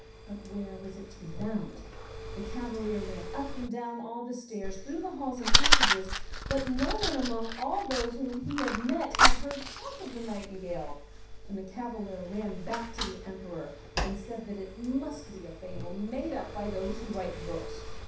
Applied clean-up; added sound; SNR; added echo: none; Fire; -4 dB; reverberation time 0.7 s.